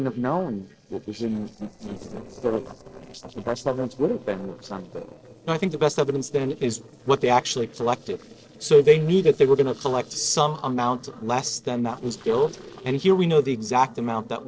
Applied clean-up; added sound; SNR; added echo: neural separator model SepFormer DNS4.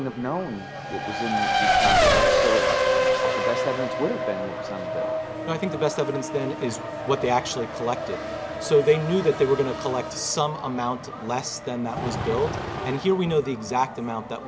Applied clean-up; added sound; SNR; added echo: none; Race car, auto racing; 0 dB; none.